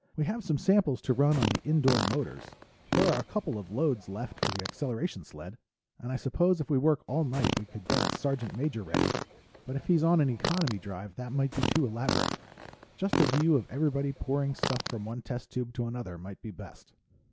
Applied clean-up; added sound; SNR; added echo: none; Fart; 3 dB; none.